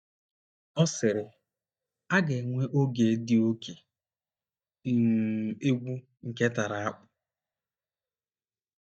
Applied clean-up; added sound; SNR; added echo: neural mask model DeepFilterNet 3.